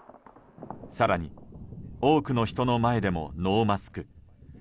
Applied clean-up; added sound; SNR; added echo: none; Thunder; 16 dB; none.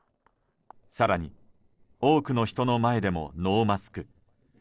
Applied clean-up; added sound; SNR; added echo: neural separator model SepFormer DNS4.